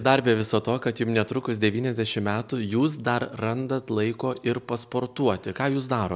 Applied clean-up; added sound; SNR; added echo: none; none; none; none.